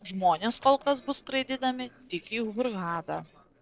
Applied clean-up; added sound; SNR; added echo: neural separator model SepFormer DNS4.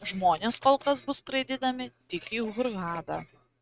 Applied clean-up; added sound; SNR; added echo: neural mask model RNNoise.